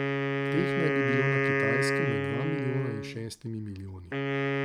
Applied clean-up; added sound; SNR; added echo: none; Wind instrument, woodwind instrument; -4 dB; none.